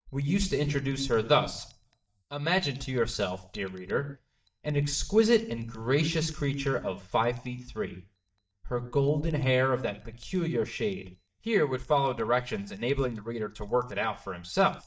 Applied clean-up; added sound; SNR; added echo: neural mask model DeepFilterNet 3.